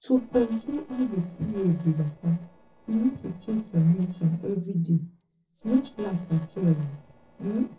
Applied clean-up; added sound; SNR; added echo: neural separator model SepFormer DNS4.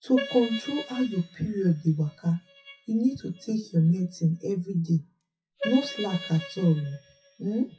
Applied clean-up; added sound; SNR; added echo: classical method WPE with log-MMSE.